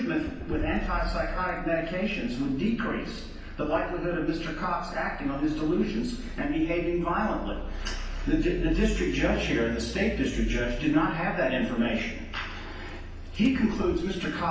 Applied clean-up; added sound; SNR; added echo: none; Accelerating, revving, vroom; 7 dB; reverberation time 0.9 s.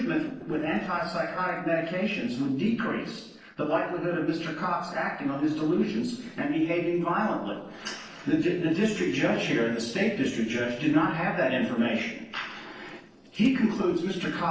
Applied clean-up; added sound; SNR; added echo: neural separator model SepFormer DNS4.